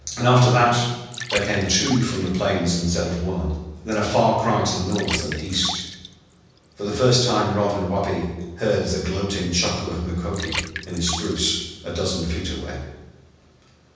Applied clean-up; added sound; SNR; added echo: none; Water; 14 dB; reverberation time 1.1 s.